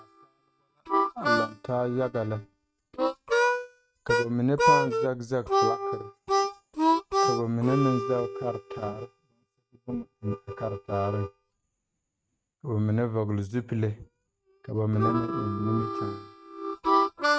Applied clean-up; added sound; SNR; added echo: neural mask model RNNoise.